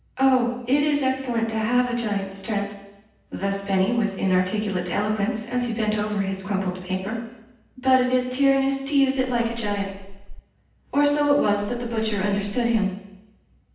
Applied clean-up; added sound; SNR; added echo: none; Water / Splash, splatter; 11 dB; reverberation time 0.9 s.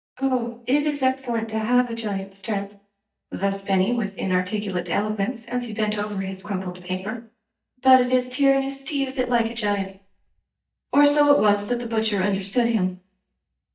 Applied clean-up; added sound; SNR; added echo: neural mask model DeepFilterNet 3.